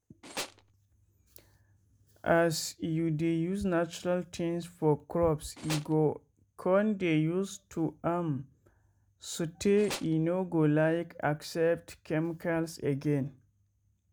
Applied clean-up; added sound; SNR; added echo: none; Tools; 10 dB; none.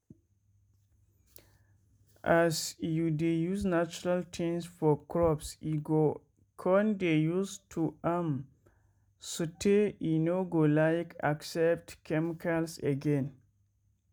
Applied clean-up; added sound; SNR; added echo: none; none; none; none.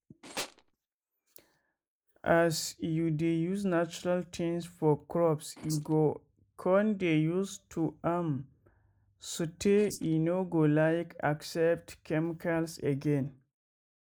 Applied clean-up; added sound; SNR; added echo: neural mask model Resemble Enhance denoiser.